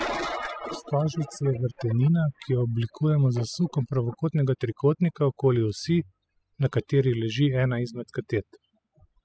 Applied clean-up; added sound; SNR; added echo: classical method spectral subtraction.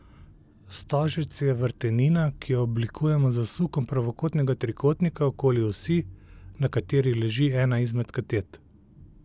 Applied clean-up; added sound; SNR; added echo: none; none; none; none.